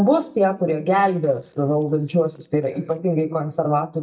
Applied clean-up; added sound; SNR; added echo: neural mask model DeepFilterNet 3.